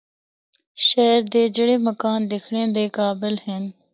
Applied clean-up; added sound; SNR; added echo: none; none; none; none.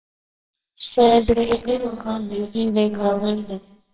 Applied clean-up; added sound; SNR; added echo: neural separator model SepFormer WHAMR!.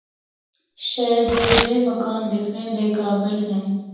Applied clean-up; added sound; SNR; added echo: none; Packing tape, duct tape / Tearing; 5 dB; reverberation time 1.3 s.